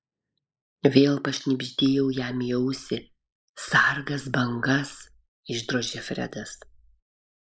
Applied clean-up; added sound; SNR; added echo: neural mask model Resemble Enhance denoiser.